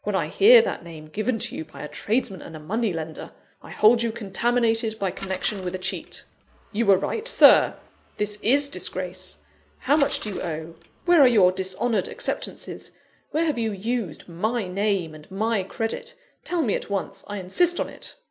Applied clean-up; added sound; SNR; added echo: none; Bicycle; 17 dB; none.